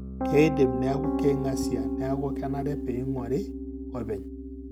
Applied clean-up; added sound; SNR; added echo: none; Piano; 1 dB; none.